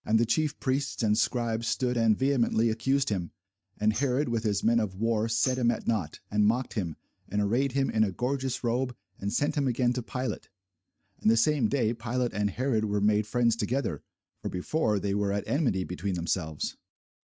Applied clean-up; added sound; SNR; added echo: neural mask model RNNoise.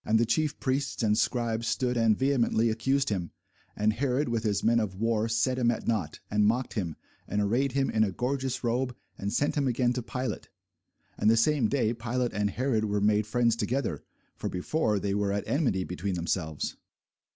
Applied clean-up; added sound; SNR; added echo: none; none; none; none.